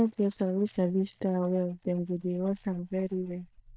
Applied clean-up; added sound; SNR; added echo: neural mask model DeepFilterNet 3.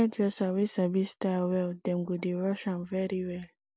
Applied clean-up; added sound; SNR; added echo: none; none; none; none.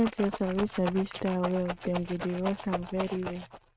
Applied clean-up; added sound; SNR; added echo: neural mask model RNNoise.